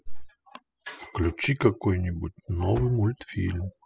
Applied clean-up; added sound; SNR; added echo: classical method spectral subtraction.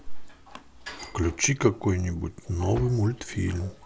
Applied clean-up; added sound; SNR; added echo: none; Engine starting; 19 dB; none.